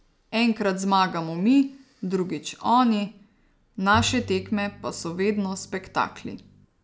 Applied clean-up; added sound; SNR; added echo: none; Bowed string instrument; 13 dB; none.